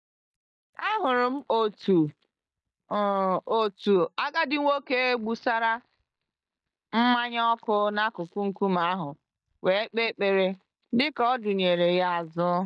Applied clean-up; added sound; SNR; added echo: neural mask model DeepFilterNet 3.